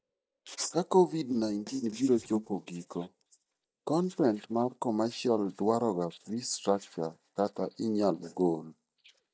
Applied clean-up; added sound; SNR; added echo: neural mask model DeepFilterNet 3.